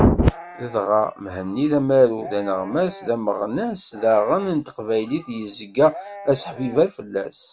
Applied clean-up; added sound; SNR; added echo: none; Livestock, farm animals, working animals; 19 dB; none.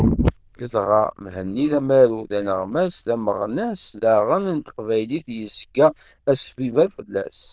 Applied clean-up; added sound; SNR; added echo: neural diffusion model UNIVERSE++.